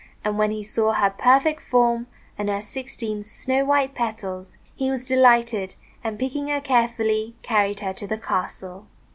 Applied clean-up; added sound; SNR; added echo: none; none; none; none.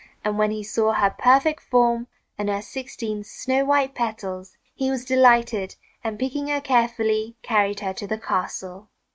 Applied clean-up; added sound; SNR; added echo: neural mask model RNNoise.